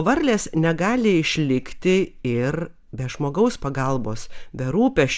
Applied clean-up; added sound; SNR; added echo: none; none; none; none.